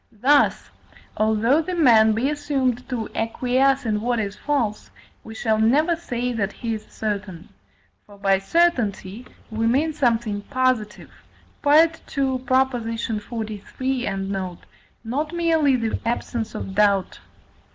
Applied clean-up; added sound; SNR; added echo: none; none; none; none.